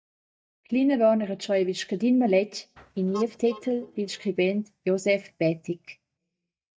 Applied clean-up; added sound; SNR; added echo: neural mask model DeepFilterNet 3.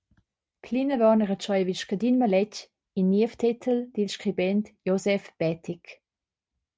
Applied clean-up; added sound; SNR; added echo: none; none; none; none.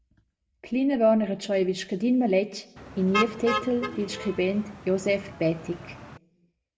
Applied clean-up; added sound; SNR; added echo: none; Motor vehicle (road); 8 dB; reverberation time 0.7 s.